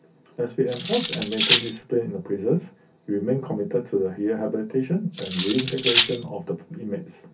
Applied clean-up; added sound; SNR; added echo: none; Cutlery, silverware; -1 dB; reverberation time 0.3 s.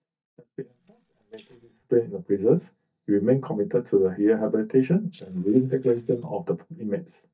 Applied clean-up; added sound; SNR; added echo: neural mask model DeepFilterNet 3.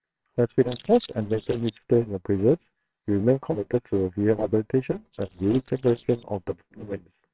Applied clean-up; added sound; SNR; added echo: neural separator model SepFormer WHAMR!.